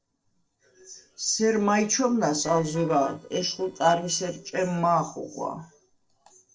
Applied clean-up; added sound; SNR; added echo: neural separator model SepFormer DNS4.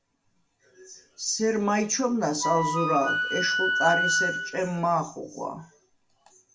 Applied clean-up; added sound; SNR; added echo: none; Wind instrument, woodwind instrument; -2 dB; reverberation time 0.2 s.